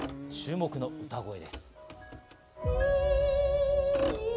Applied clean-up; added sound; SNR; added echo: none; Motor vehicle (road); 15 dB; none.